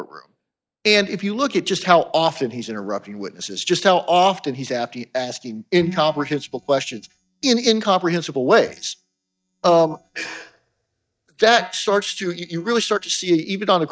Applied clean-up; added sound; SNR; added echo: neural mask model DeepFilterNet 3.